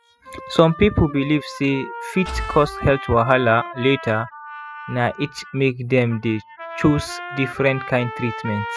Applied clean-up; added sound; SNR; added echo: classical method spectral subtraction.